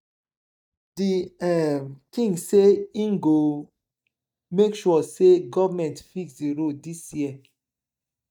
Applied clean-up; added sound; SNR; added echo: neural mask model DeepFilterNet 3.